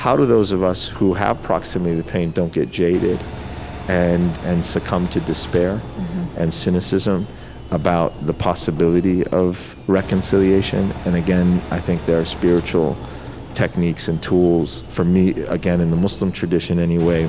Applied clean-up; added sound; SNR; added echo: none; Engine; 13 dB; none.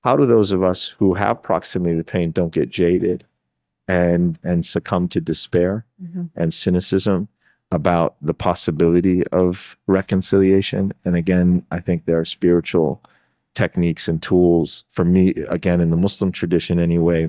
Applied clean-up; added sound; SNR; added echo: neural mask model DeepFilterNet 3.